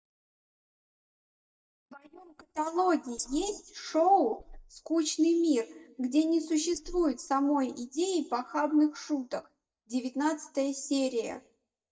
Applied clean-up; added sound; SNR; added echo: neural mask model DeepFilterNet 3.